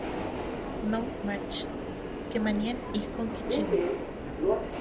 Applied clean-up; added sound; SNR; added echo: none; Subway, metro, underground; -3 dB; none.